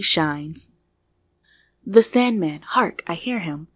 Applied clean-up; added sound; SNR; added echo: none; none; none; none.